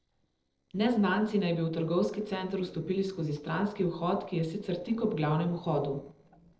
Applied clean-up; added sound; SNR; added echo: neural separator model SepFormer DNS4.